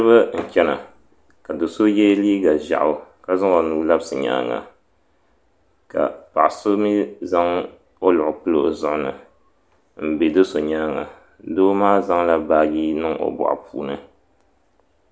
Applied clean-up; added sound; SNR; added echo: none; none; none; none.